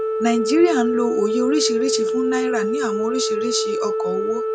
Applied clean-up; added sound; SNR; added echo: none; Organ; -1 dB; none.